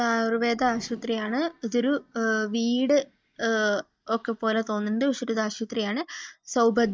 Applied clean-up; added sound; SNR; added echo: neural mask model DeepFilterNet 3.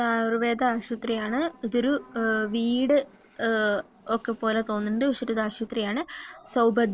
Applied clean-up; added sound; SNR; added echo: neural separator model SepFormer DNS4.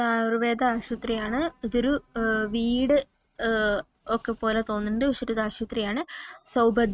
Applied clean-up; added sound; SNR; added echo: neural mask model RNNoise.